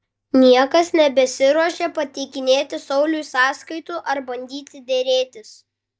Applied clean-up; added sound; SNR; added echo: neural mask model DeepFilterNet 3.